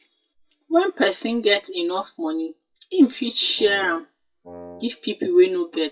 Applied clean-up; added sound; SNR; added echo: classical method WPE with log-MMSE.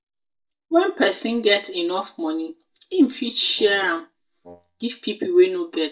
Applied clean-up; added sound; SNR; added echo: neural mask model DeepFilterNet 3.